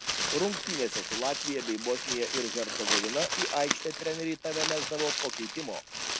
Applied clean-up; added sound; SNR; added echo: none; Crumpling, crinkling; 0 dB; none.